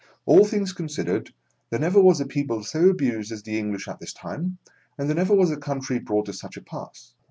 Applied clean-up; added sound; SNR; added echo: none; none; none; none.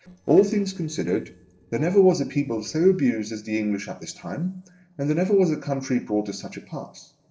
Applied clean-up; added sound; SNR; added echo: neural separator model SepFormer DNS4.